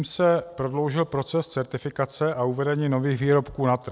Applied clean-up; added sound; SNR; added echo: none; none; none; none.